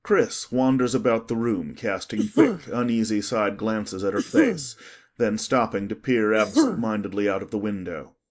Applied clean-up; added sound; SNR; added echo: neural mask model Resemble Enhance denoiser.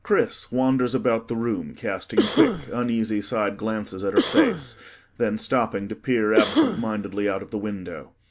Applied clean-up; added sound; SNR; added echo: none; Cough; 0 dB; none.